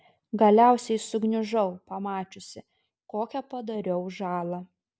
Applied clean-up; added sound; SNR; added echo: none; none; none; none.